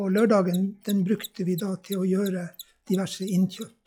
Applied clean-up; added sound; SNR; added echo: classical method log-MMSE.